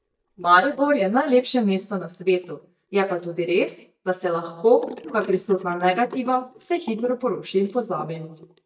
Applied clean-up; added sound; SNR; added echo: neural mask model DeepFilterNet 3.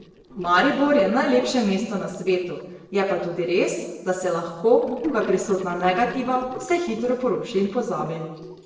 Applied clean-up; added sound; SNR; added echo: neural separator model SepFormer DNS4.